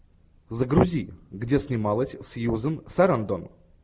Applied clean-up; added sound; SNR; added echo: none; none; none; none.